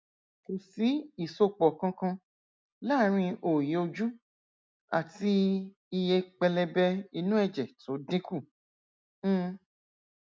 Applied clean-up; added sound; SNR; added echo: none; none; none; none.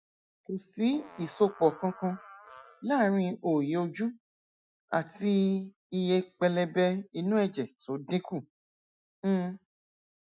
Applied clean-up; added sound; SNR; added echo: classical method Wiener filter.